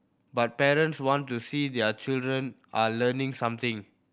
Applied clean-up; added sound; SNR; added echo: none; none; none; none.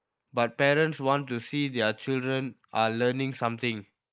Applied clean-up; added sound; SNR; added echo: neural mask model Resemble Enhance denoiser.